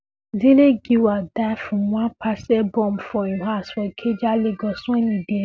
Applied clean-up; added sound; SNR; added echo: none; none; none; none.